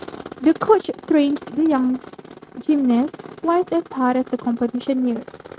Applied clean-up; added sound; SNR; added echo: neural mask model RNNoise.